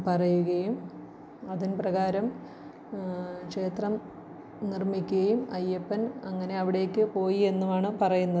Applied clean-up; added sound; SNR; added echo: none; none; none; none.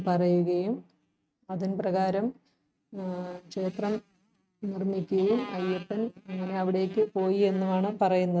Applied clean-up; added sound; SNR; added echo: neural mask model RNNoise.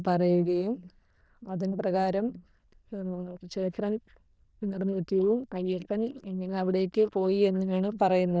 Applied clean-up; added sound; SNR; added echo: neural diffusion model UNIVERSE++.